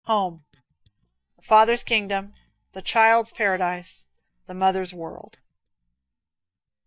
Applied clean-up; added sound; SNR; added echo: neural mask model DeepFilterNet 3.